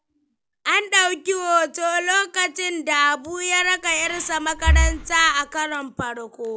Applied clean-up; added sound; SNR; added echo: none; Breathing; 2 dB; none.